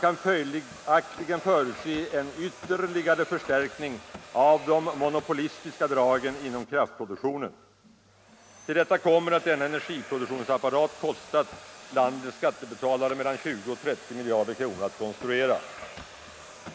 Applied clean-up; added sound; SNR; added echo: none; Domestic sounds, home sounds; 18 dB; none.